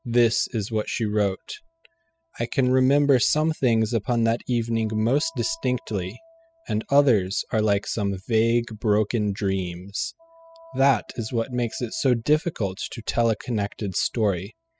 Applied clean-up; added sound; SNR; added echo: classical method spectral subtraction.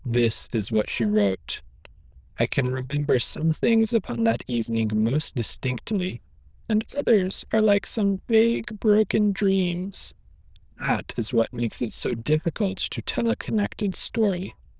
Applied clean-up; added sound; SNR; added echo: neural diffusion model UNIVERSE++.